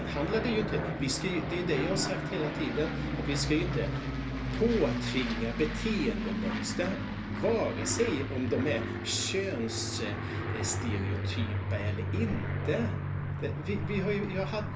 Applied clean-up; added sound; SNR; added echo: none; Aircraft; 0 dB; reverberation time 0.3 s.